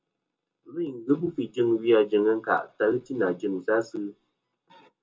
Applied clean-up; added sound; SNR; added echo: none; none; none; reverberation time 0.2 s.